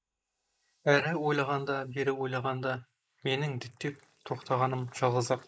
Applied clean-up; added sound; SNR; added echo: neural mask model Resemble Enhance denoiser.